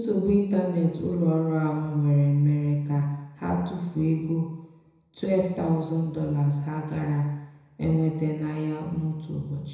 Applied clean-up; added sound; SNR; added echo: none; none; none; reverberation time 1.0 s.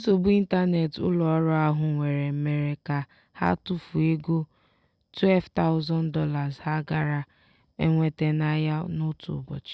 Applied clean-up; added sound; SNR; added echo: none; none; none; none.